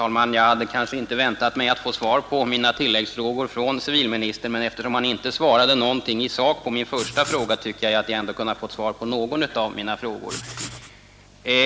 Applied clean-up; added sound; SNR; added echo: none; Writing; 13 dB; none.